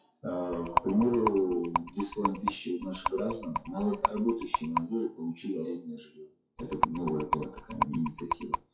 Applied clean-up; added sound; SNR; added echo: classical method WPE with log-MMSE.